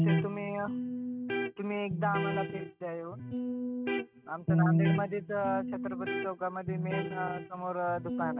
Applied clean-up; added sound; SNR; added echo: neural mask model RNNoise.